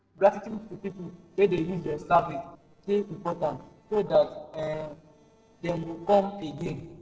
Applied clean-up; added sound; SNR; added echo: neural separator model SepFormer DNS4.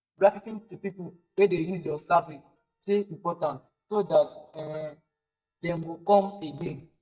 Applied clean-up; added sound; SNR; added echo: neural mask model DeepFilterNet 3.